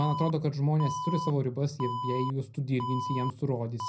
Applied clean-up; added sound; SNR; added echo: none; Alarm; 7 dB; reverberation time 0.4 s.